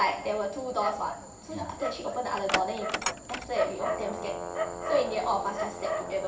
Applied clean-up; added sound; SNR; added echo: none; Dog; 3 dB; reverberation time 0.8 s.